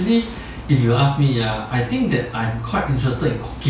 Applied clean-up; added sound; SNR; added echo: none; none; none; none.